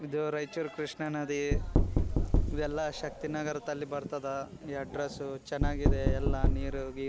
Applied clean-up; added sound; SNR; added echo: none; Knock; -4 dB; none.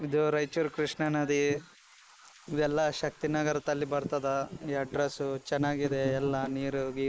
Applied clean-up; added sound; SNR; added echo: neural mask model Resemble Enhance denoiser.